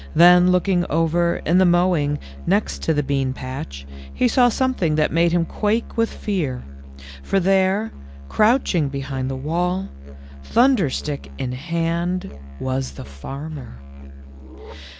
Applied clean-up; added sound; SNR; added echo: none; Musical instrument; 14 dB; none.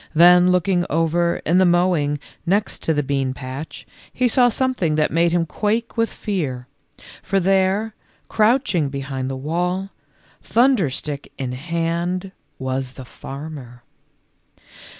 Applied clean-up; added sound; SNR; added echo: none; none; none; none.